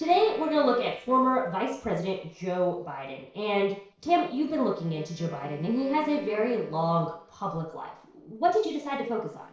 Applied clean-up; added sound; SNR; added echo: neural separator model SepFormer DNS4.